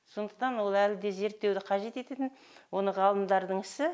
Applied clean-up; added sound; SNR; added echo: none; none; none; none.